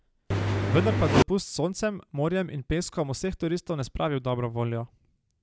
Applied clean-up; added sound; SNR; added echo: none; Engine; -5 dB; none.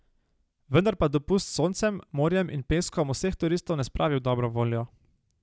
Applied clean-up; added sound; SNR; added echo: none; none; none; none.